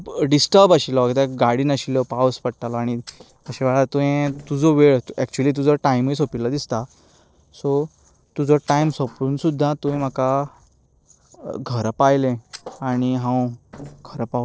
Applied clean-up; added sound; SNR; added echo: neural separator model SepFormer DNS4.